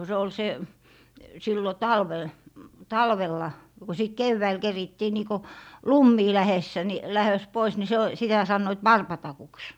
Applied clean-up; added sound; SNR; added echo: none; none; none; none.